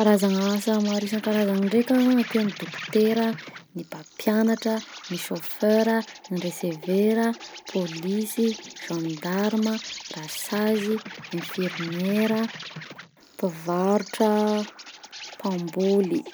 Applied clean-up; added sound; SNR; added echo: none; Insect; 15 dB; none.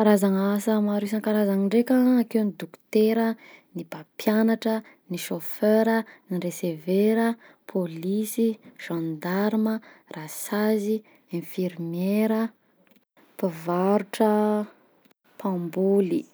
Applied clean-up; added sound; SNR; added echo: none; none; none; none.